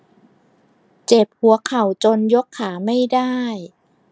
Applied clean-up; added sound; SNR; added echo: none; none; none; none.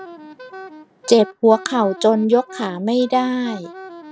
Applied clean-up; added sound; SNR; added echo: none; Wind instrument, woodwind instrument; 18 dB; none.